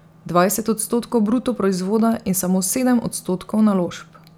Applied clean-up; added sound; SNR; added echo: none; none; none; none.